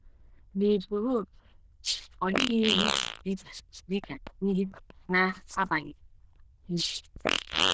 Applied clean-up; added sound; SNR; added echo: neural diffusion model UNIVERSE++.